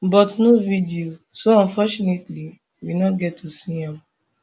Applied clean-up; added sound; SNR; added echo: none; none; none; none.